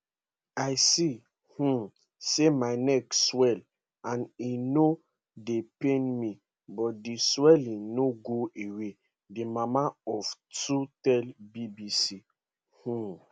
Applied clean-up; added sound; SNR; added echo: none; none; none; none.